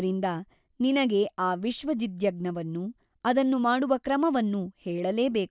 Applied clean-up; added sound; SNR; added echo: none; none; none; none.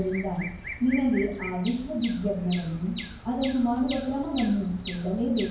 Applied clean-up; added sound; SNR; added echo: none; Bird vocalization, bird call, bird song; 12 dB; reverberation time 0.9 s.